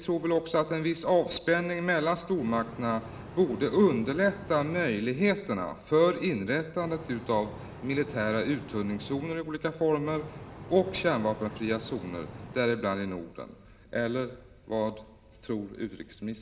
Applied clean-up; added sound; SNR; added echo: none; Boat, Water vehicle; 14 dB; reverberation time 2.1 s.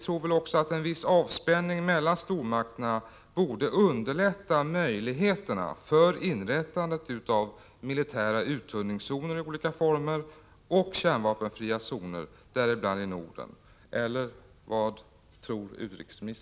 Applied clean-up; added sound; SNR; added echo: none; none; none; none.